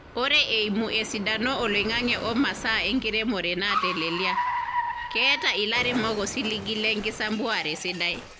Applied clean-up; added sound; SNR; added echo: none; Car; 8 dB; none.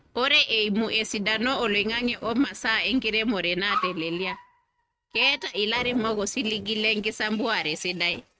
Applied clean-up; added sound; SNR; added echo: neural mask model RNNoise.